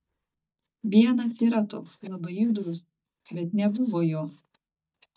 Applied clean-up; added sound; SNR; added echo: neural mask model DeepFilterNet 3.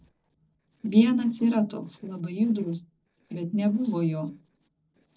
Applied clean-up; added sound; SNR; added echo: neural separator model SepFormer DNS4.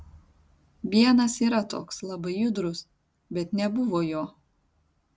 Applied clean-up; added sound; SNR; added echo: none; none; none; none.